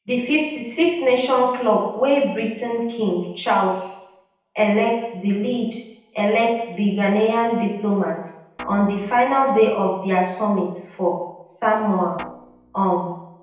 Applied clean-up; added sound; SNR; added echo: neural separator model SepFormer DNS4.